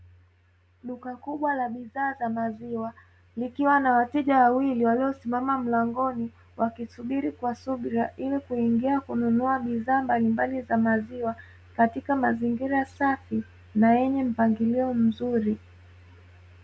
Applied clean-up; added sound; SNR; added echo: none; none; none; none.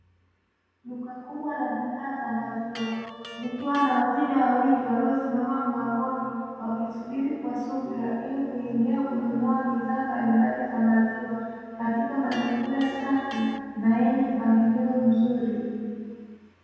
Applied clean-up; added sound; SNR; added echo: none; Electric guitar; 18 dB; reverberation time 2.1 s.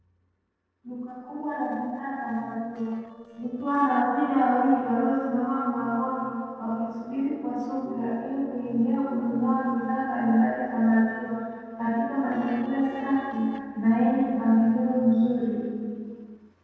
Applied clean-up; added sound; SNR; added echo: neural separator model SepFormer DNS4.